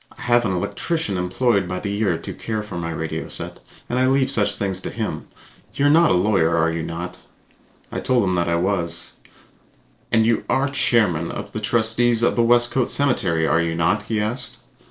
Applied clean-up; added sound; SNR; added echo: neural separator model SepFormer DNS4.